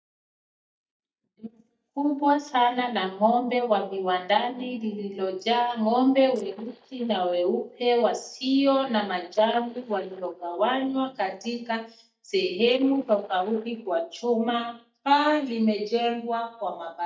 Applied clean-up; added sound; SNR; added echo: neural mask model DeepFilterNet 3.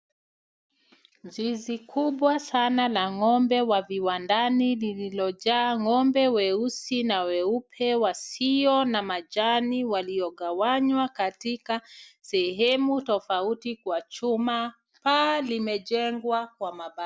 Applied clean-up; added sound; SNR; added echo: none; none; none; none.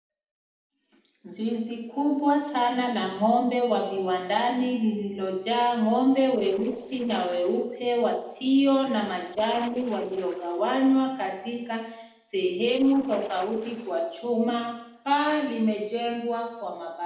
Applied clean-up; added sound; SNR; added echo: neural separator model SepFormer DNS4.